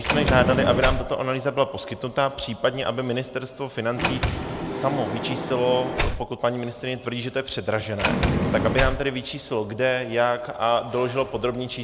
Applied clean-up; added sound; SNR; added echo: none; Sliding door; 4 dB; none.